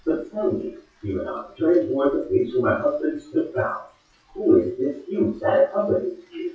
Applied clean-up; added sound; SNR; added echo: classical method WPE with log-MMSE.